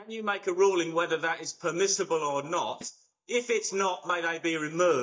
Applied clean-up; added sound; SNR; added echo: neural mask model DeepFilterNet 3.